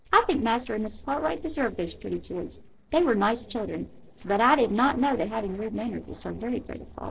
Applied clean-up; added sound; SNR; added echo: neural separator model SepFormer DNS4.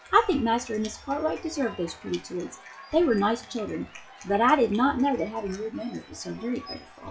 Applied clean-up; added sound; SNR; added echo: classical method WPE with log-MMSE.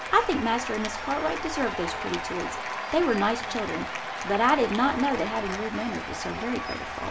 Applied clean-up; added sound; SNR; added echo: none; Applause / Cheering; 6 dB; reverberation time 0.3 s.